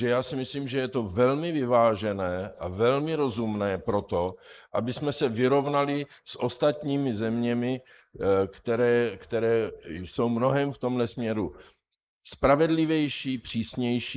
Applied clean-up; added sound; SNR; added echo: neural mask model Resemble Enhance denoiser.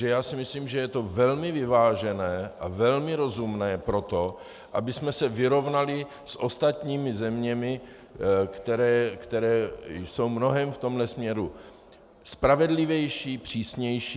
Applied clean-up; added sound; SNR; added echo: none; none; none; none.